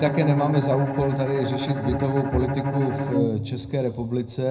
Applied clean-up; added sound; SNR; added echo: none; Bowed string instrument; 4 dB; reverberation time 0.3 s.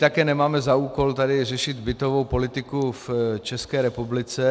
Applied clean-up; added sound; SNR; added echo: none; none; none; none.